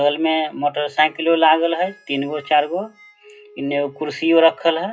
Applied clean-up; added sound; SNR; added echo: classical method WPE with log-MMSE.